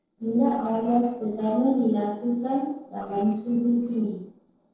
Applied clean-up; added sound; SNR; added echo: neural separator model SepFormer DNS4.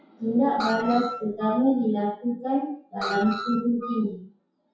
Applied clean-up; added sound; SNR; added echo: classical method WPE with log-MMSE.